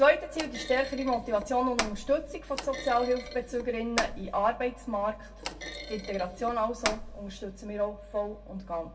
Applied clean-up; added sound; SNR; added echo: none; Thump, thud; 9 dB; reverberation time 0.2 s.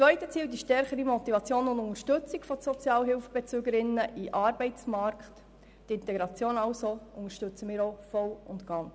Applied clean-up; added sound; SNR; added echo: none; none; none; none.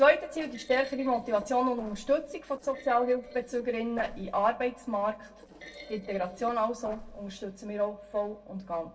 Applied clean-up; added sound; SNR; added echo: neural separator model SepFormer DNS4.